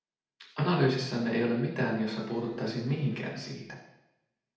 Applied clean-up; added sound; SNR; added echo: none; Wind instrument, woodwind instrument; 18 dB; reverberation time 0.8 s.